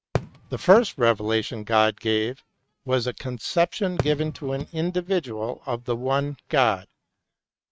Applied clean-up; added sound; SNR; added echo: neural mask model RNNoise.